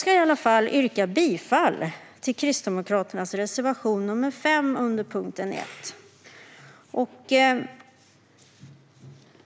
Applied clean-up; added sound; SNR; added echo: none; none; none; none.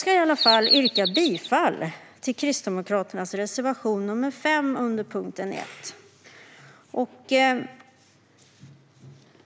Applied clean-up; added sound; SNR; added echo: none; Bird vocalization, bird call, bird song; -2 dB; none.